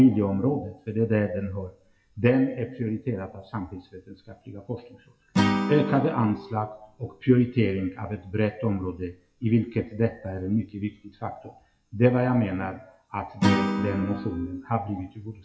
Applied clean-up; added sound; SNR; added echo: classical method WPE with log-MMSE.